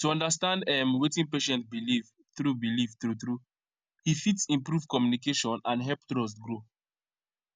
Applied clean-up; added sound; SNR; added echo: none; none; none; none.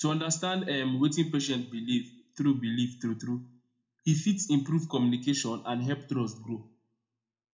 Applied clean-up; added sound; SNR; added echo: none; none; none; reverberation time 0.3 s.